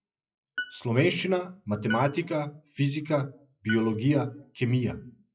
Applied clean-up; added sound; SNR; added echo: classical method WPE with log-MMSE.